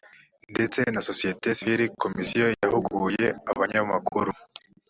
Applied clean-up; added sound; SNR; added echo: none; none; none; none.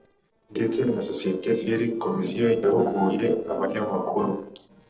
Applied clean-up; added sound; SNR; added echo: neural separator model SepFormer DNS4.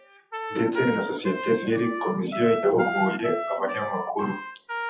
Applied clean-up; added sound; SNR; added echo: classical method WPE with log-MMSE.